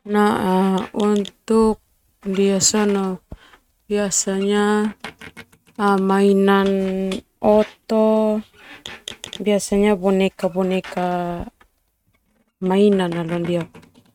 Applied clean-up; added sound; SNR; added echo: neural mask model RNNoise.